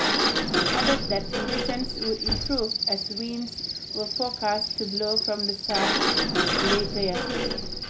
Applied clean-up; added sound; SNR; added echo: none; Cricket + Sliding door; -4 dB; none.